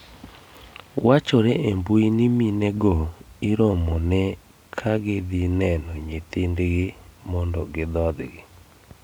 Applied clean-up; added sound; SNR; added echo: none; none; none; none.